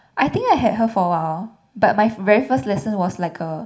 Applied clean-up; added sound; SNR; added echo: none; none; none; reverberation time 0.6 s.